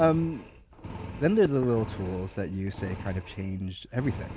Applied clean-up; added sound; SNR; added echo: none; Knock / Wood + Engine; 12 dB; none.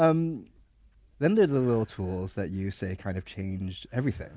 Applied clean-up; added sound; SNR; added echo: none; none; none; none.